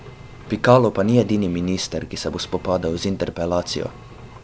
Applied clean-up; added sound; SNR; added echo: none; Engine; 19 dB; none.